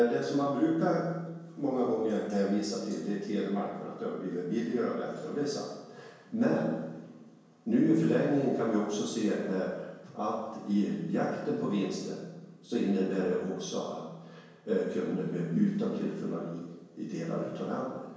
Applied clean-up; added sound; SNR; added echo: none; none; none; reverberation time 1.0 s.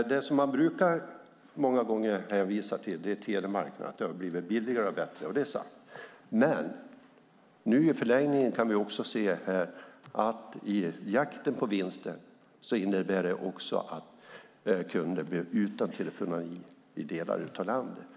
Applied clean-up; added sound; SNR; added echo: none; none; none; none.